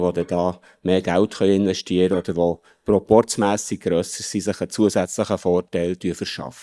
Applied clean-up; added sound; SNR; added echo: neural mask model DeepFilterNet 3.